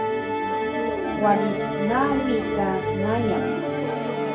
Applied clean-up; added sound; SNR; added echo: none; Musical instrument; -1 dB; reverberation time 0.3 s.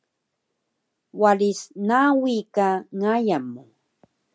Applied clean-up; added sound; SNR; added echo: none; none; none; none.